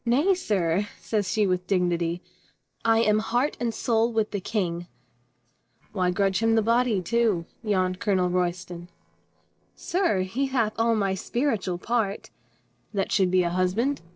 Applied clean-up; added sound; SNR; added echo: neural separator model SepFormer DNS4.